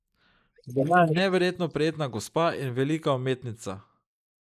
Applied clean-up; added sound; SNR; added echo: neural mask model Resemble Enhance denoiser.